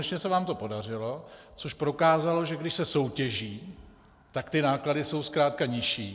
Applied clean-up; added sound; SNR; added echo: none; none; none; none.